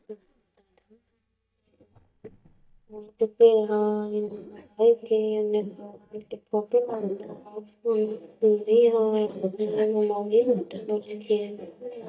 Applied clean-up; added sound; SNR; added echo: neural mask model DeepFilterNet 3.